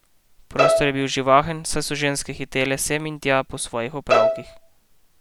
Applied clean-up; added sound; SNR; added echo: none; Bowed string instrument; -2 dB; none.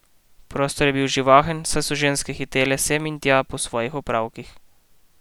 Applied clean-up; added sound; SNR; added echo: none; none; none; none.